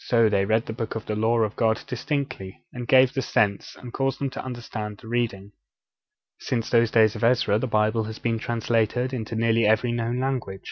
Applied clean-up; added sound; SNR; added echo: none; none; none; none.